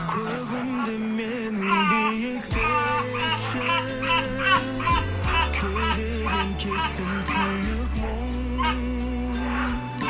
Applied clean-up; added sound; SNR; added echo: none; Bird vocalization, bird call, bird song; 1 dB; none.